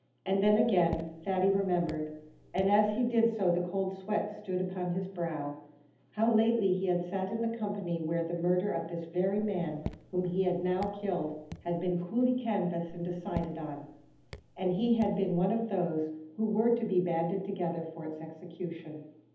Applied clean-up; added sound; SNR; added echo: none; Raindrop / Drip; 16 dB; reverberation time 0.8 s.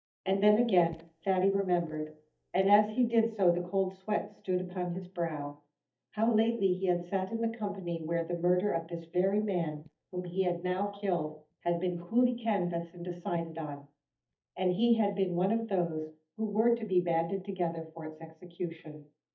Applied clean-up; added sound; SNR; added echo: neural mask model DeepFilterNet 3.